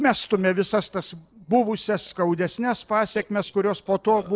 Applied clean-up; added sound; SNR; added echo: neural separator model SepFormer DNS4.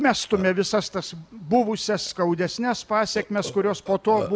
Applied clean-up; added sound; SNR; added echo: none; Burping, eructation; 17 dB; none.